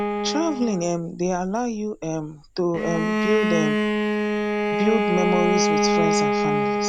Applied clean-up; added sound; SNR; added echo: none; Bowed string instrument; -2 dB; none.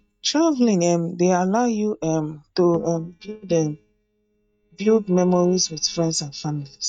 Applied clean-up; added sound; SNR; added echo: neural mask model DeepFilterNet 3.